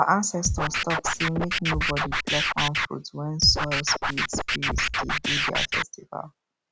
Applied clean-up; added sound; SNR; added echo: none; Scratching (performance technique); -2 dB; none.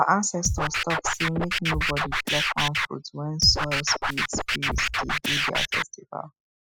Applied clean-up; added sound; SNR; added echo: classical method spectral subtraction.